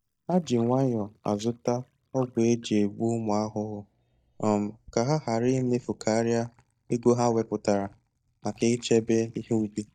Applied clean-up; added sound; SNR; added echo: neural mask model DeepFilterNet 3.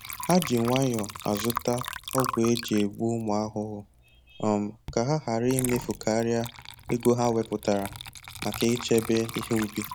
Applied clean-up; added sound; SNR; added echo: none; Water / Liquid; 11 dB; none.